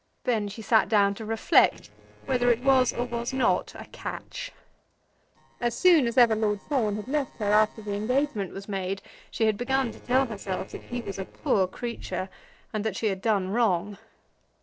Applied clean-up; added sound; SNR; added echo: neural separator model SepFormer DNS4.